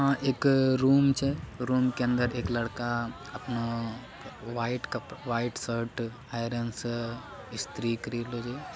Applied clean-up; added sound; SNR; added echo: none; Crowd; 19 dB; none.